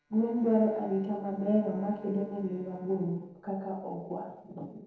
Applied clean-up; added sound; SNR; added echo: neural separator model SepFormer DNS4.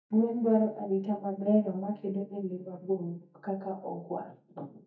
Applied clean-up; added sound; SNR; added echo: neural mask model DeepFilterNet 3.